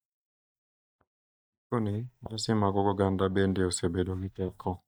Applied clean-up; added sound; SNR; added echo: neural mask model DeepFilterNet 3.